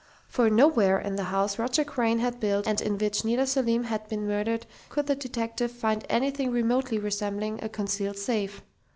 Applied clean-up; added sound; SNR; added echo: none; none; none; none.